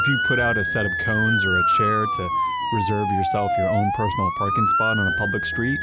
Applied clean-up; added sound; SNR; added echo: none; Motor vehicle (road) / Siren; -3 dB; none.